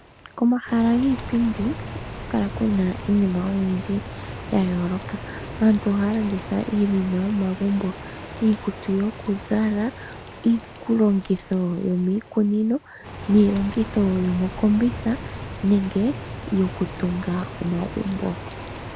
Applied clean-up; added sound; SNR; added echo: none; Rain; 12 dB; none.